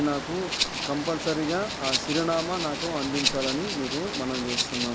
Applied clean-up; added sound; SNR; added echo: none; Water + Rattle (instrument); 2 dB; none.